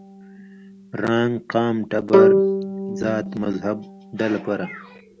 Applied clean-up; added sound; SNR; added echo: none; Bowed string instrument; -1 dB; none.